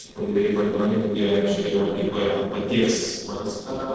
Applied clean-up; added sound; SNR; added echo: neural separator model SepFormer DNS4.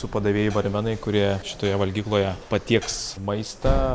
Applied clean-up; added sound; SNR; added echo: none; none; none; none.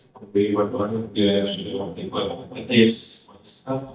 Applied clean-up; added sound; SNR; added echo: neural mask model DeepFilterNet 3.